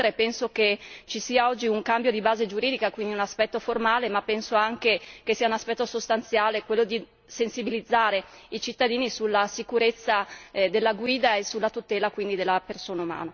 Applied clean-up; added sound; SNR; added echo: none; none; none; none.